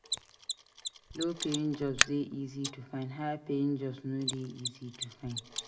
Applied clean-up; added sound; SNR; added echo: none; Mechanisms; 2 dB; reverberation time 0.8 s.